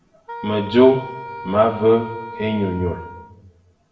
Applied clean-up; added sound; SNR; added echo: none; Wind instrument, woodwind instrument; 14 dB; reverberation time 0.8 s.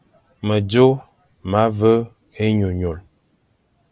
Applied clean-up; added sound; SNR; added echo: none; none; none; none.